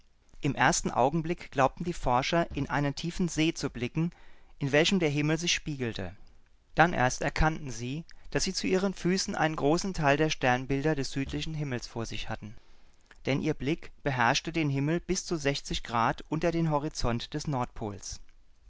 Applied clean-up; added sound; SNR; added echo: none; Bass drum; 20 dB; none.